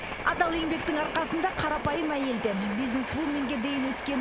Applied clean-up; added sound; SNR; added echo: none; Train; 6 dB; none.